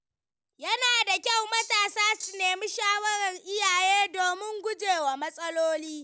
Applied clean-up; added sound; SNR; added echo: none; Rattle (instrument); 13 dB; none.